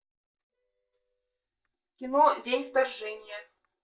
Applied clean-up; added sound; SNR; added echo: neural mask model DeepFilterNet 3.